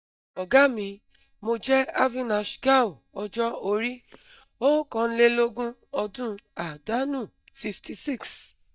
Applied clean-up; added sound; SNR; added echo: neural mask model DeepFilterNet 3.